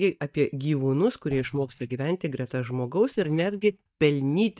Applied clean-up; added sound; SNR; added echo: neural mask model DeepFilterNet 3.